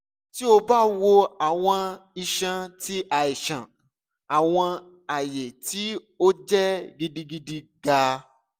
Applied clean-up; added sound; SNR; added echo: none; none; none; none.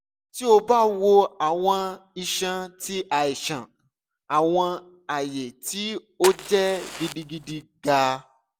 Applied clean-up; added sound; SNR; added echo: none; Fire; 11 dB; none.